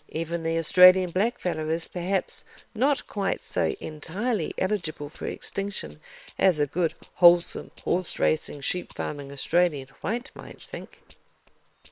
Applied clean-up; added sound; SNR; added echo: neural separator model SepFormer WHAM!.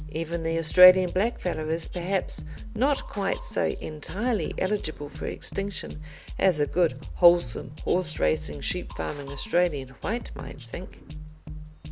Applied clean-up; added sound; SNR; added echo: none; Drum kit; 10 dB; none.